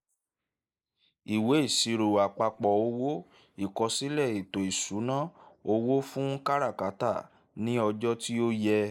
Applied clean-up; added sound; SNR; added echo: neural mask model Resemble Enhance denoiser.